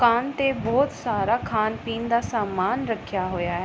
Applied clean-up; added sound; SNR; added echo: none; none; none; none.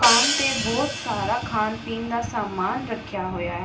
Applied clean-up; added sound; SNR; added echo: none; Hi-hat; 2 dB; reverberation time 0.4 s.